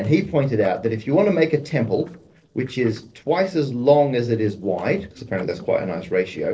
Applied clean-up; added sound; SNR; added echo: neural separator model SepFormer DNS4.